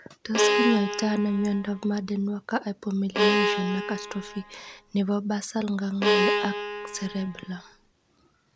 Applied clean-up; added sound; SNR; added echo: none; Bowed string instrument; -1 dB; none.